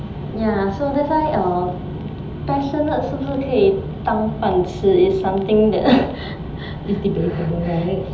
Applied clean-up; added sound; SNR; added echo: none; none; none; reverberation time 1.2 s.